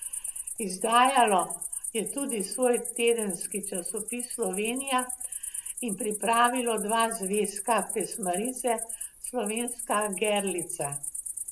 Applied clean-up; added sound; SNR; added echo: none; Cricket; 4 dB; none.